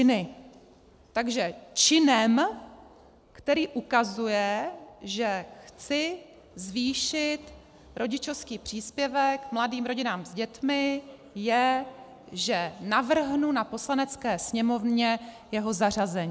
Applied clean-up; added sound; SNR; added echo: none; none; none; none.